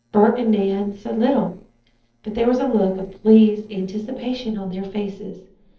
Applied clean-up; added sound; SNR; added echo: neural separator model SepFormer DNS4.